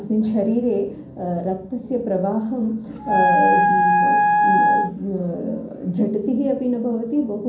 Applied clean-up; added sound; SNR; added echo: none; Wind instrument, woodwind instrument; -4 dB; reverberation time 0.6 s.